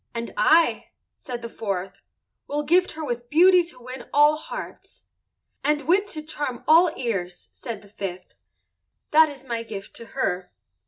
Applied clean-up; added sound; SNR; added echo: none; none; none; none.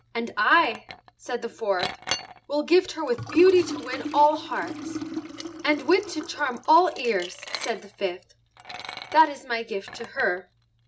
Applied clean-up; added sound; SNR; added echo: none; Liquid; 12 dB; none.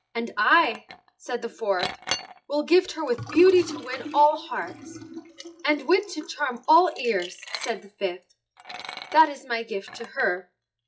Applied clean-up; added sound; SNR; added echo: classical method log-MMSE.